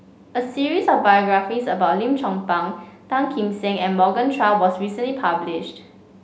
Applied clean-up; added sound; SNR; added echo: none; none; none; none.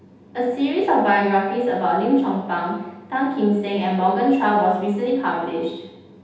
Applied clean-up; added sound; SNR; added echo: none; none; none; reverberation time 0.8 s.